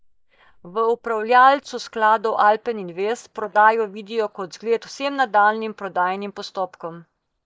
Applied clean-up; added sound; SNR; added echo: neural mask model DeepFilterNet 3.